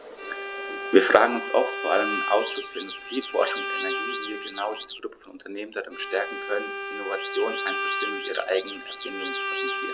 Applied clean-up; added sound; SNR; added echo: none; Bowed string instrument + Alarm / Car; 5 dB; none.